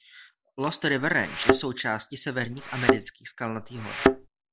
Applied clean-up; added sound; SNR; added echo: none; Thump, thud; -5 dB; none.